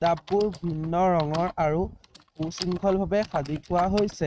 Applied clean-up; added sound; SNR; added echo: neural mask model RNNoise.